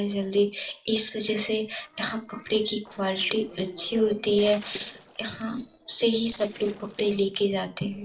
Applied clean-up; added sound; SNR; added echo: neural separator model SepFormer DNS4.